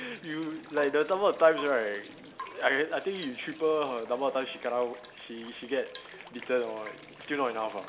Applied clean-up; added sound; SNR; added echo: none; Water + Drip / Water tap, faucet / Rain; 18 dB; none.